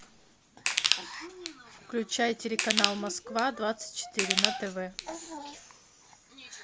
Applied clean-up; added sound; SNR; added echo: none; Crushing; -2 dB; none.